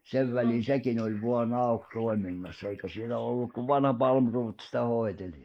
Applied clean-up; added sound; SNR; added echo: neural mask model Resemble Enhance denoiser.